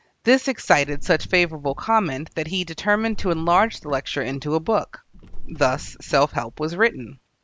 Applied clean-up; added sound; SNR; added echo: none; Car; 11 dB; none.